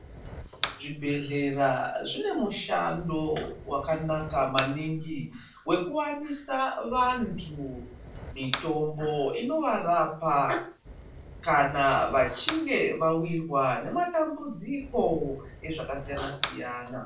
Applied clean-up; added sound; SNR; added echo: none; Fire; 13 dB; reverberation time 0.3 s.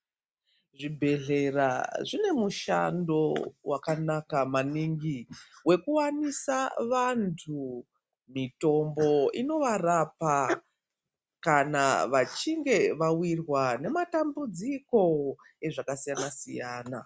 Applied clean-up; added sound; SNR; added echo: none; none; none; none.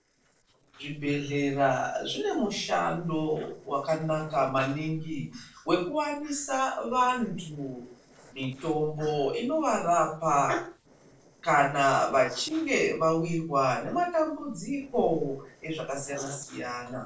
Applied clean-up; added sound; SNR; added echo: neural separator model SepFormer DNS4.